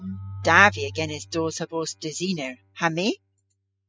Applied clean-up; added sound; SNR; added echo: classical method spectral subtraction.